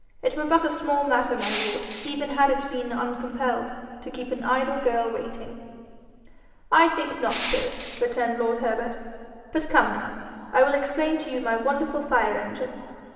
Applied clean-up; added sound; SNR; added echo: none; Crushing; 8 dB; reverberation time 2.4 s.